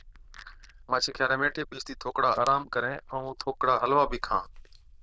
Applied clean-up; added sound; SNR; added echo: neural diffusion model UNIVERSE++.